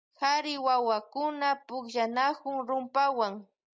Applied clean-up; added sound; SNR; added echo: none; none; none; none.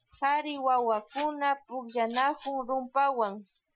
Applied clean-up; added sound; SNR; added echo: classical method Wiener filter.